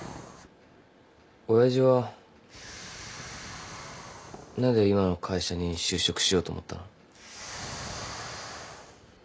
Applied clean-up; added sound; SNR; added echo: none; Explosion; 15 dB; none.